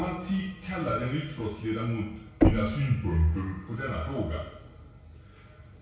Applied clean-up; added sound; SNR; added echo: none; Knock; 0 dB; reverberation time 0.6 s.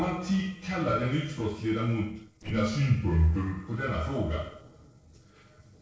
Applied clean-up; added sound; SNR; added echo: neural separator model SepFormer DNS4.